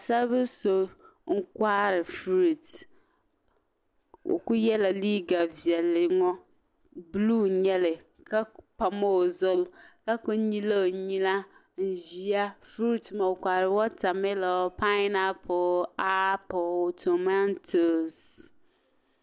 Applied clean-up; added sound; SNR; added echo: none; none; none; none.